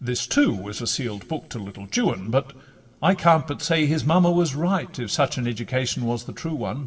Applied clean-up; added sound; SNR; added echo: none; none; none; reverberation time 0.8 s.